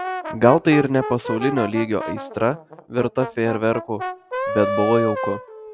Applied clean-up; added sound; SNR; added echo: none; Brass instrument; 7 dB; none.